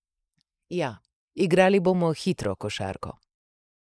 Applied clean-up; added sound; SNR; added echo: neural mask model Resemble Enhance denoiser.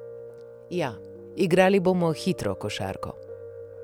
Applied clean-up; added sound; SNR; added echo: none; Piano; 15 dB; none.